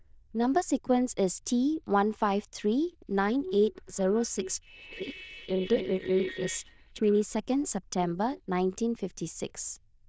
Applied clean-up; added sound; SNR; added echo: neural diffusion model UNIVERSE++.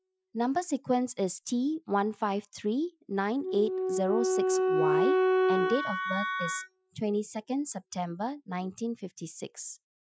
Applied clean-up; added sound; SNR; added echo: classical method Wiener filter.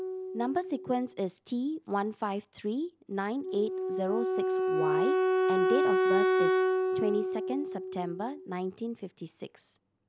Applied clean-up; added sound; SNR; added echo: none; Wind instrument, woodwind instrument; -3 dB; none.